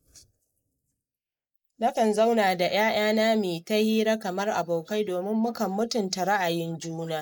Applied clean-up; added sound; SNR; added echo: neural mask model Resemble Enhance denoiser.